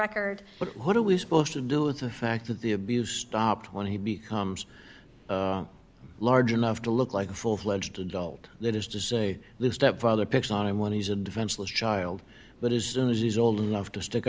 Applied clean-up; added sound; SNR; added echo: none; none; none; none.